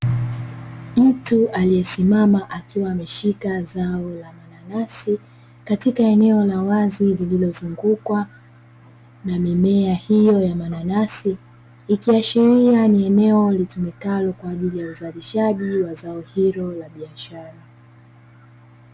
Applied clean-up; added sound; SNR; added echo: none; none; none; none.